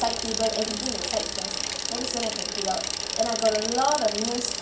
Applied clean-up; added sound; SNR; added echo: none; Bicycle; 2 dB; reverberation time 0.2 s.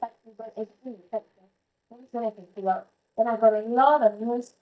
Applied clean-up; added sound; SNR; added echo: neural mask model DeepFilterNet 3.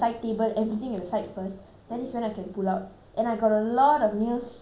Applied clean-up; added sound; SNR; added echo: none; none; none; none.